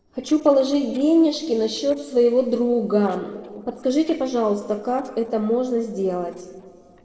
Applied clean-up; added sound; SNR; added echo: neural separator model SepFormer DNS4.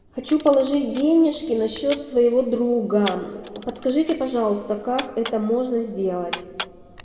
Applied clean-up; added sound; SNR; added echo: none; Camera; 10 dB; reverberation time 1.8 s.